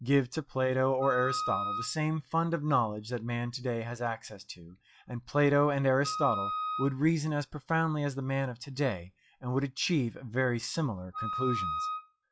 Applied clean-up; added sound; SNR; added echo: classical method log-MMSE.